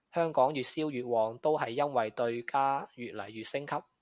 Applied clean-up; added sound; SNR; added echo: none; none; none; none.